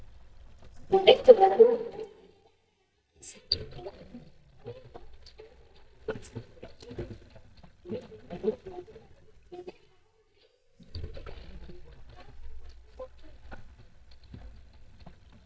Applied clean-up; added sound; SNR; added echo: neural mask model DeepFilterNet 3.